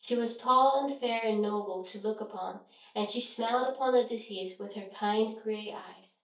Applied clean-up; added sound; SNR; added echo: neural mask model DeepFilterNet 3.